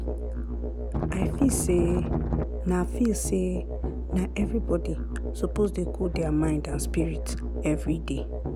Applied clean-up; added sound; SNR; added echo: none; Strum + Musical instrument; 0 dB; none.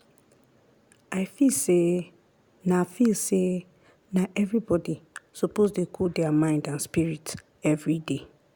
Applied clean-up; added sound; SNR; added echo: none; none; none; none.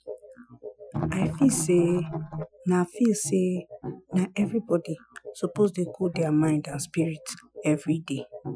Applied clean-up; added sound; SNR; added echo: classical method Wiener filter.